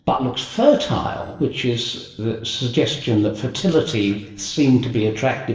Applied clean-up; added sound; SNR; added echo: neural separator model SepFormer DNS4.